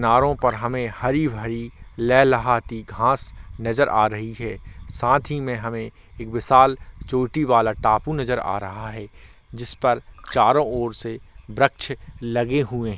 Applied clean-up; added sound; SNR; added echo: none; Marimba, xylophone; 18 dB; none.